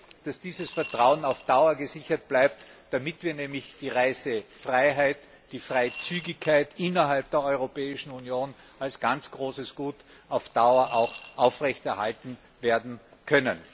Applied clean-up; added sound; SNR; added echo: none; Coin (dropping) / Glass; 18 dB; none.